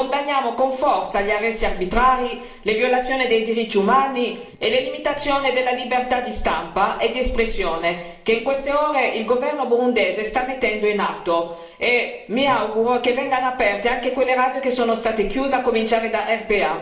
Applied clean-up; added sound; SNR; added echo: neural separator model SepFormer DNS4.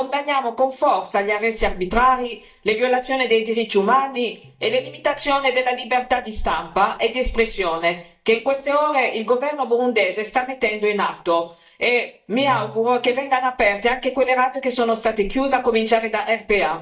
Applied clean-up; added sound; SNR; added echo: neural mask model DeepFilterNet 3.